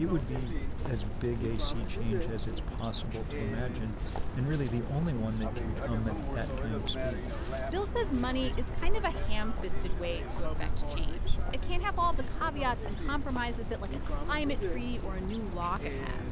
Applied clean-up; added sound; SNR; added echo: none; Chirp, tweet; -5 dB; none.